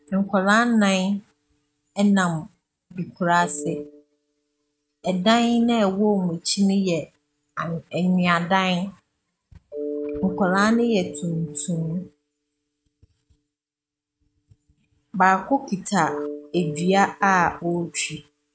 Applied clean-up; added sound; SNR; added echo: neural mask model RNNoise.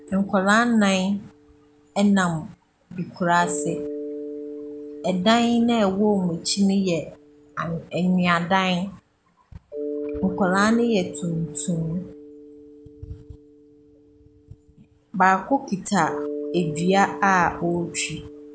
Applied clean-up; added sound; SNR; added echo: none; Mallet percussion; 13 dB; none.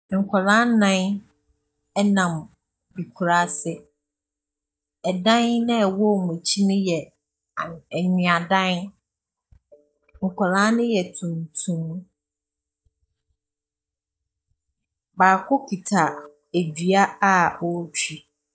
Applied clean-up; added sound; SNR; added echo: neural mask model DeepFilterNet 3.